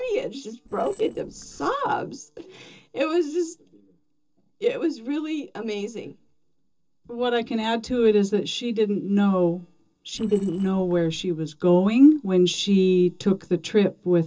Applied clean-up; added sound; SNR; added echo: neural separator model SepFormer DNS4.